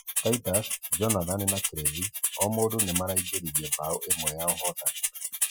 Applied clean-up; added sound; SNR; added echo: classical method Wiener filter.